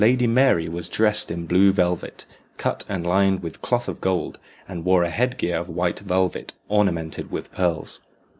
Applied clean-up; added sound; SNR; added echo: none; none; none; none.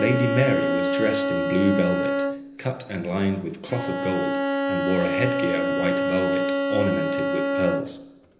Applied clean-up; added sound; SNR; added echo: none; Bowed string instrument; -1 dB; reverberation time 0.8 s.